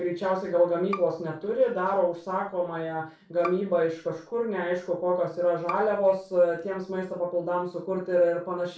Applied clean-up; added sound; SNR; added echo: none; Bowed string instrument; 17 dB; reverberation time 0.3 s.